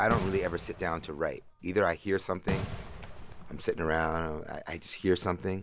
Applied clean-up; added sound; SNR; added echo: none; Fireworks; 7 dB; none.